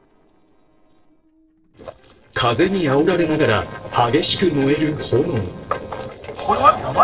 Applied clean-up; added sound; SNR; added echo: neural separator model SepFormer DNS4.